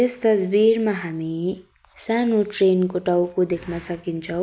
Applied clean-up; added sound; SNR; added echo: none; none; none; none.